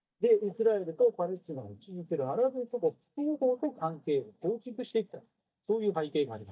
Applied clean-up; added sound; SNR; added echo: neural mask model DeepFilterNet 3.